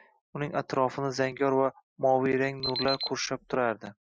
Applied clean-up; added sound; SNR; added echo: classical method Wiener filter.